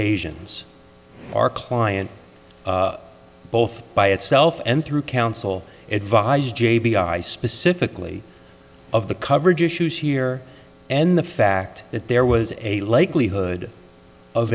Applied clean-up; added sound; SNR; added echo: none; none; none; none.